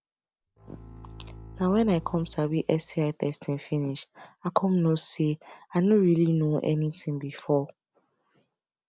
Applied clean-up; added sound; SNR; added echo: none; Bowed string instrument; 18 dB; none.